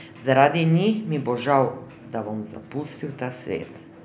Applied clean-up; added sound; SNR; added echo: none; none; none; none.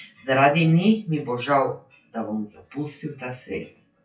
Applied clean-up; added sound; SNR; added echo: classical method WPE with log-MMSE.